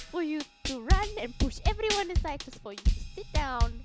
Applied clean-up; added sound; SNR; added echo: none; Drum kit; -5 dB; none.